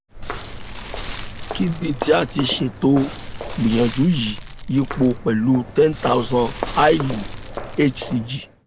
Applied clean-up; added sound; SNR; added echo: none; Walk, footsteps + Fire; 9 dB; none.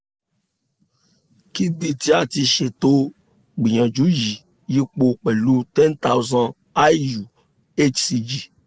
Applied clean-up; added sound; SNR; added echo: none; none; none; none.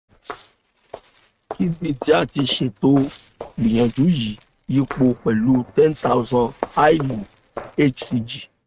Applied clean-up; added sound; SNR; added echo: neural mask model RNNoise.